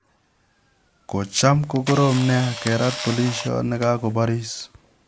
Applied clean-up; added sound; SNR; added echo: none; Camera; 11 dB; none.